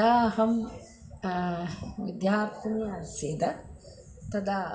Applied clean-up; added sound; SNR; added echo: none; none; none; reverberation time 0.5 s.